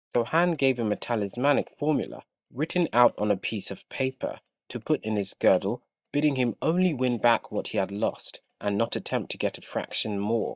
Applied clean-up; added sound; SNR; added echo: neural mask model DeepFilterNet 3.